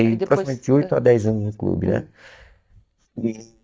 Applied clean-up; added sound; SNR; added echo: neural mask model DeepFilterNet 3.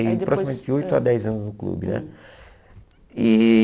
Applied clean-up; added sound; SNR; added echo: none; none; none; none.